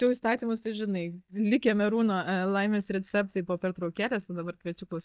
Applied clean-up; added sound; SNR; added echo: neural mask model DeepFilterNet 3.